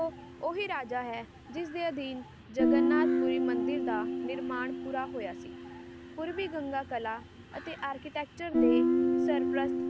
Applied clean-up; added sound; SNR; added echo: none; Guitar; -5 dB; none.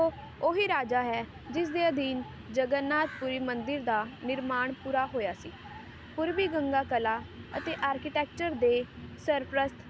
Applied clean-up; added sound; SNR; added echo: none; none; none; none.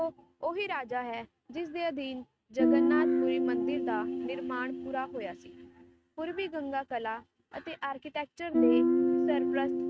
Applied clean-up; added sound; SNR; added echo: neural mask model RNNoise.